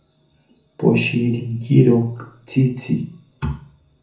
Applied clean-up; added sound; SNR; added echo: none; none; none; reverberation time 0.6 s.